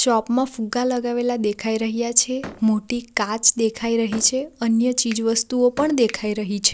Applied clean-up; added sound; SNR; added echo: none; Slam + Finger snapping; 19 dB; none.